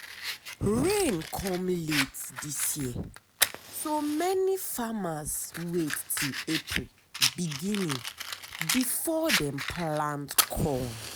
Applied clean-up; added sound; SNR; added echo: none; Fire; 4 dB; none.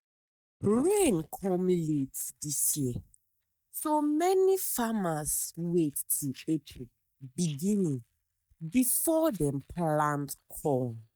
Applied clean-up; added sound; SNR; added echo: neural mask model DeepFilterNet 3.